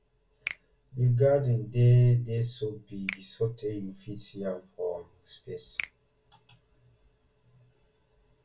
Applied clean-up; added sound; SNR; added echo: none; Finger snapping; 17 dB; reverberation time 0.2 s.